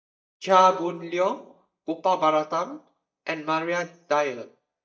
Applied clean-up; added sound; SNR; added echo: neural mask model DeepFilterNet 3.